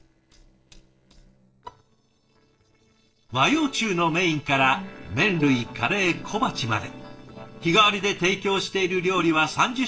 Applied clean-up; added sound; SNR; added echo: neural separator model SepFormer DNS4.